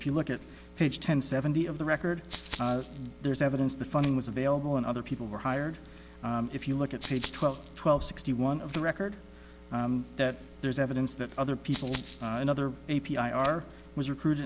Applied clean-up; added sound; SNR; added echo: none; Rattle (instrument); 2 dB; none.